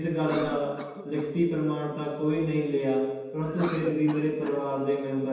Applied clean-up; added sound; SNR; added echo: none; Cough; 14 dB; reverberation time 1.2 s.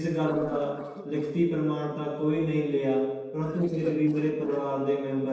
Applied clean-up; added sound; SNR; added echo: neural separator model SepFormer DNS4.